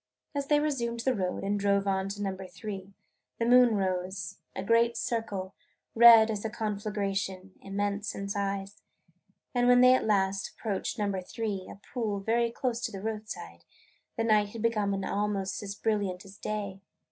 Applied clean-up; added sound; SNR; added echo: none; none; none; none.